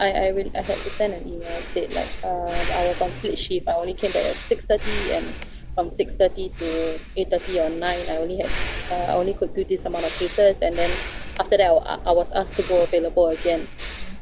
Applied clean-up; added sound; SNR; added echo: none; Breathing; 6 dB; none.